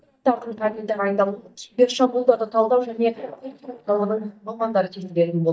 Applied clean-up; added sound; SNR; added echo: neural mask model DeepFilterNet 3.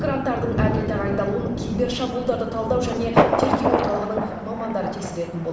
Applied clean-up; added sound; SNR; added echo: none; Thunder; -1 dB; reverberation time 0.9 s.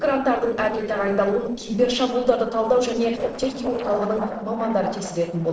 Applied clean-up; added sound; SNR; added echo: neural separator model SepFormer DNS4.